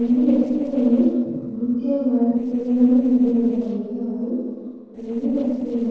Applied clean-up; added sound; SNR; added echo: neural separator model SepFormer DNS4.